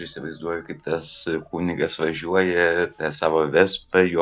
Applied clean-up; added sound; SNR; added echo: none; none; none; none.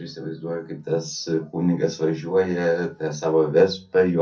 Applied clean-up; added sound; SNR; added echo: none; none; none; reverberation time 0.3 s.